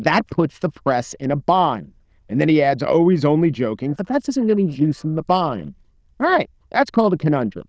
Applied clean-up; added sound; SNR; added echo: neural diffusion model UNIVERSE++.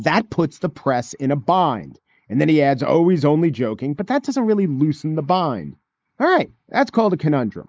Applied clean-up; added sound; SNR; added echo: neural mask model Resemble Enhance denoiser.